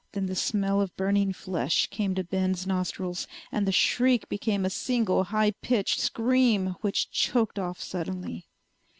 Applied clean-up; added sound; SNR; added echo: none; none; none; none.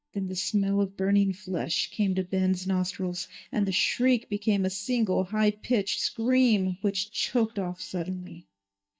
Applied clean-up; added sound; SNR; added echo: neural mask model DeepFilterNet 3.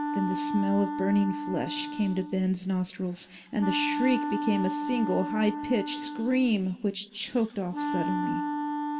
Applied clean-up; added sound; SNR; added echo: none; Wind instrument, woodwind instrument; 4 dB; reverberation time 1.3 s.